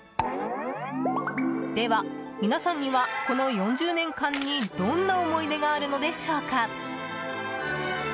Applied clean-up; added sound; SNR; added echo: none; none; none; none.